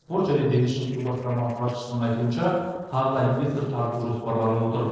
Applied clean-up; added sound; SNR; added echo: neural separator model SepFormer DNS4.